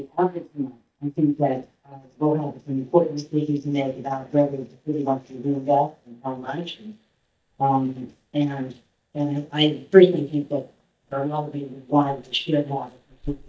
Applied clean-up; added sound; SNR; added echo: neural mask model DeepFilterNet 3.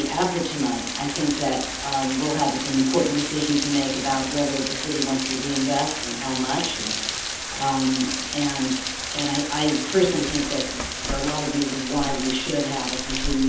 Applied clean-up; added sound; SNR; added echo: none; Rain; 4 dB; reverberation time 0.8 s.